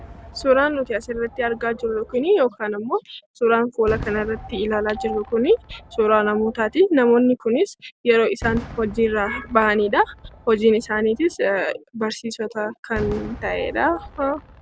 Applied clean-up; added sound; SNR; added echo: none; Fireworks; 18 dB; none.